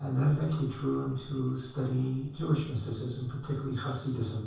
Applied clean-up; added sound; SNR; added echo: neural separator model SepFormer DNS4.